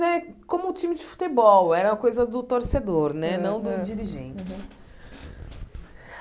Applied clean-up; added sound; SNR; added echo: none; none; none; none.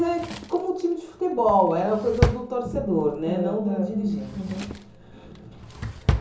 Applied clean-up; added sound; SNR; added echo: none; Drawer open or close; 6 dB; reverberation time 0.6 s.